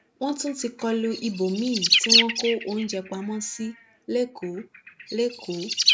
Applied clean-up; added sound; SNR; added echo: none; Bird; -1 dB; none.